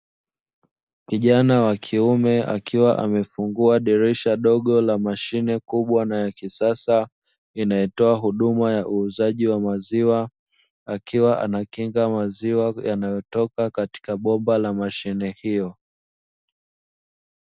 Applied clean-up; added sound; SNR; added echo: none; none; none; none.